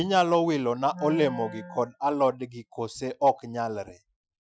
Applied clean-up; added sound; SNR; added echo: classical method Wiener filter.